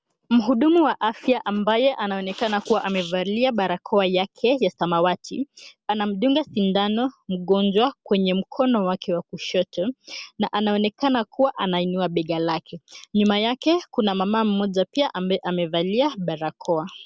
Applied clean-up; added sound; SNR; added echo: none; none; none; none.